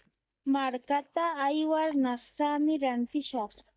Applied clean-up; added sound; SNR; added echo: neural mask model DeepFilterNet 3.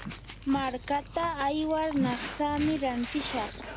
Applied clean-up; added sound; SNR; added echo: none; Dog; 9 dB; none.